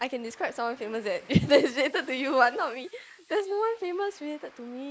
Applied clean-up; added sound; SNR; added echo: neural mask model Resemble Enhance denoiser.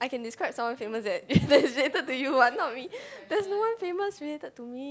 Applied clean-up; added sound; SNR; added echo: none; none; none; none.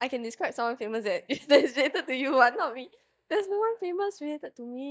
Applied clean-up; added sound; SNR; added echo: neural mask model DeepFilterNet 3.